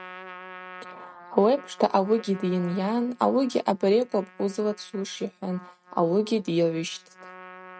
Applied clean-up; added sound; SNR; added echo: neural mask model RNNoise.